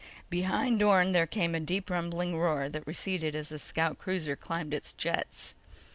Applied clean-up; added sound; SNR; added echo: none; none; none; none.